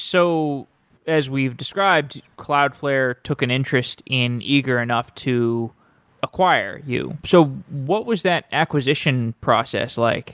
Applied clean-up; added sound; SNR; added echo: none; none; none; none.